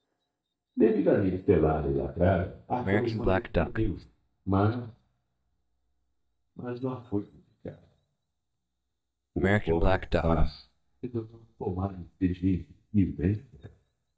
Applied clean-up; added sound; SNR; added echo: neural mask model DeepFilterNet 3.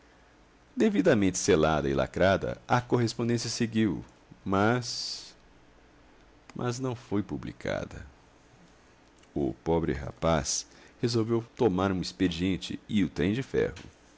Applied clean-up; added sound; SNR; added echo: none; none; none; none.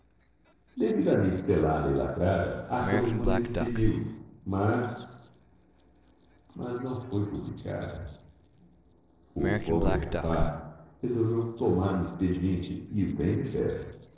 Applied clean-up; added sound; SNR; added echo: neural separator model SepFormer DNS4.